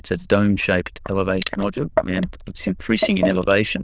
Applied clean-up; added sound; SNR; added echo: neural diffusion model UNIVERSE++.